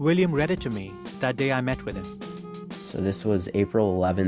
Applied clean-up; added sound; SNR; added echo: none; Wind instrument, woodwind instrument + Drum kit; 17 dB; none.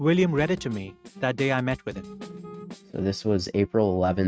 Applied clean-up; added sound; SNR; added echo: neural mask model RNNoise.